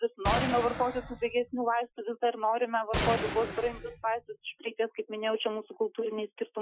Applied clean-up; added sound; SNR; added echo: classical method Wiener filter.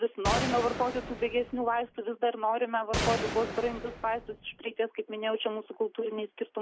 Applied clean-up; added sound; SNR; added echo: none; Gunshot, gunfire; 5 dB; none.